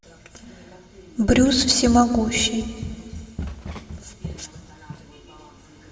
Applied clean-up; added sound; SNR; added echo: none; Run; 10 dB; reverberation time 1.2 s.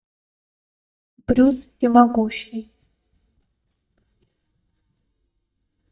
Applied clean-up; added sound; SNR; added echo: neural mask model DeepFilterNet 3.